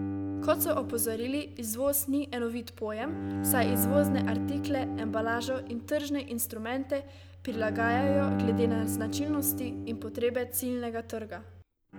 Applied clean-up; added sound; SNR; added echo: none; Bowed string instrument; 2 dB; none.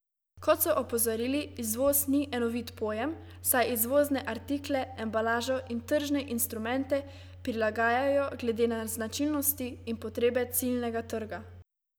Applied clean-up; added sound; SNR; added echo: none; none; none; none.